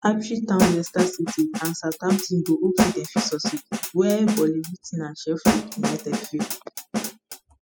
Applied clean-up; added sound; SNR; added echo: classical method spectral subtraction.